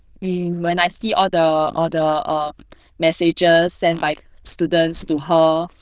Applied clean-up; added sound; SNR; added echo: neural diffusion model UNIVERSE++.